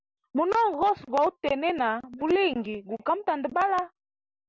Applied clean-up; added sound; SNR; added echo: none; none; none; none.